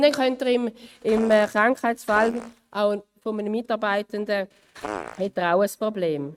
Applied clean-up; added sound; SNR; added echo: neural mask model RNNoise.